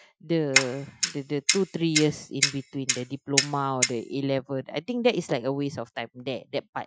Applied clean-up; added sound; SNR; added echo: classical method Wiener filter.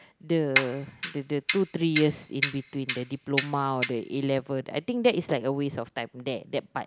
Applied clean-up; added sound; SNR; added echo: none; Clock; 0 dB; none.